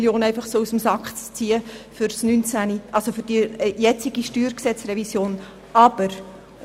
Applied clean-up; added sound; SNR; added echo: none; none; none; none.